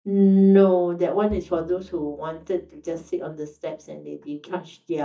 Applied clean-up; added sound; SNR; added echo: neural mask model DeepFilterNet 3.